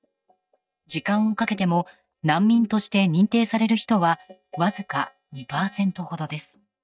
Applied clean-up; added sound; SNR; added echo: neural mask model DeepFilterNet 3.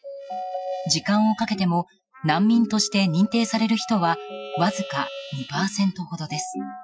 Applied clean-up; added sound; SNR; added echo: classical method Wiener filter.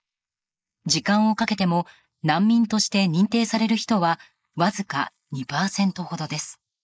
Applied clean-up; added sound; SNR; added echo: neural mask model Resemble Enhance denoiser.